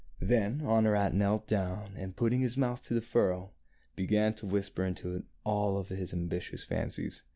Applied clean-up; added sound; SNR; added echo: none; none; none; none.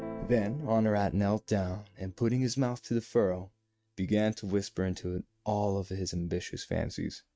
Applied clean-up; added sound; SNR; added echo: neural mask model RNNoise.